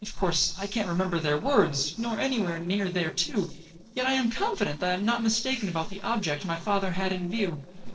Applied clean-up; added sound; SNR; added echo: neural separator model SepFormer DNS4.